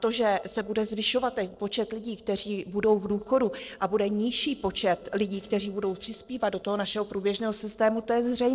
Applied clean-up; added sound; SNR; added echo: neural separator model SepFormer DNS4.